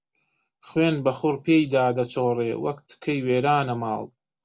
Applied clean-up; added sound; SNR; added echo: none; none; none; none.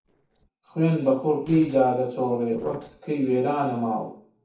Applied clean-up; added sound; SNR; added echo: neural separator model SepFormer DNS4.